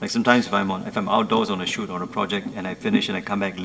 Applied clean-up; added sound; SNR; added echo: none; none; none; reverberation time 2.7 s.